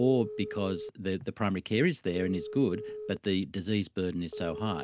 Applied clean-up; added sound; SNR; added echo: none; Telephone; 12 dB; none.